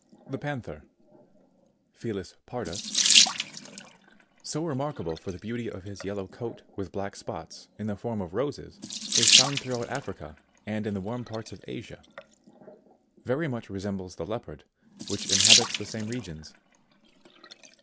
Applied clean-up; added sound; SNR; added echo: none; Sink (filling or washing) / Water tap, faucet; -4 dB; none.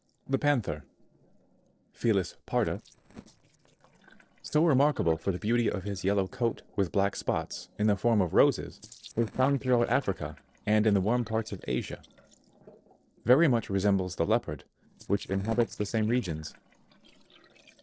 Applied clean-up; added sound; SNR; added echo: neural separator model SepFormer DNS4.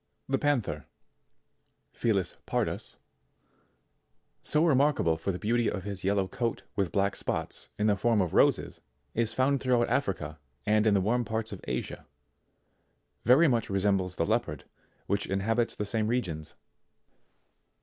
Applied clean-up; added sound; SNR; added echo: none; none; none; none.